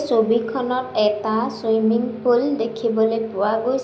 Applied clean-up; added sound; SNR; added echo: none; none; none; none.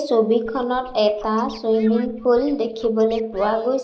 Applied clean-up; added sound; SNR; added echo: neural mask model Resemble Enhance denoiser.